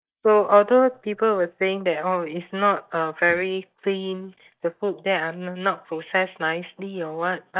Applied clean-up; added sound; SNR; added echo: neural mask model DeepFilterNet 3.